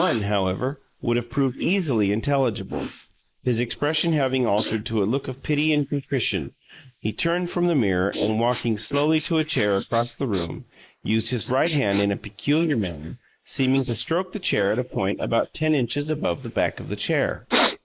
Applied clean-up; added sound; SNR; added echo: neural mask model Resemble Enhance denoiser.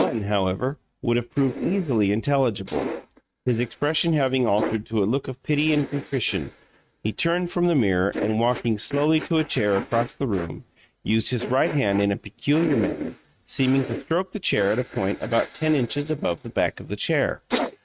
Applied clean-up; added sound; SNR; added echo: neural mask model RNNoise.